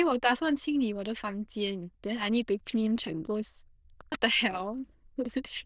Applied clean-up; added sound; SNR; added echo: neural diffusion model UNIVERSE++.